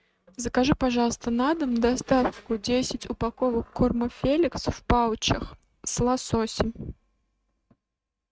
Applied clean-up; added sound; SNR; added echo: neural mask model RNNoise.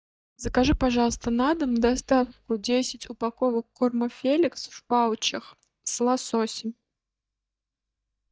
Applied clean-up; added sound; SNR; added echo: neural mask model DeepFilterNet 3.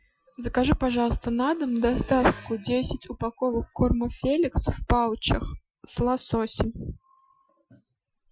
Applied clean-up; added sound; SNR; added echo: classical method Wiener filter.